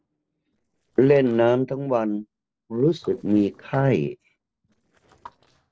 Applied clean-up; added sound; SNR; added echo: neural separator model SepFormer DNS4.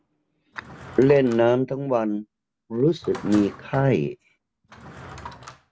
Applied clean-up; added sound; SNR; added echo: none; Drawer open or close; 19 dB; none.